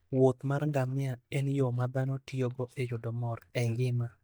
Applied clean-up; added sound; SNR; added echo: neural mask model DeepFilterNet 3.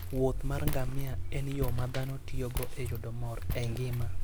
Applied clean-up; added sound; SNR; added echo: none; Walk, footsteps; -2 dB; none.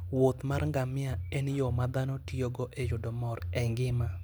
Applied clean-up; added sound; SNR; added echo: none; none; none; none.